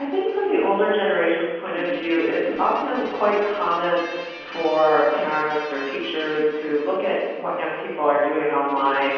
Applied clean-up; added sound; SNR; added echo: none; Guitar; 16 dB; reverberation time 1.2 s.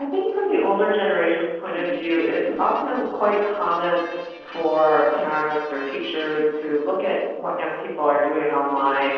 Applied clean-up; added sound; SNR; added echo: neural separator model SepFormer DNS4.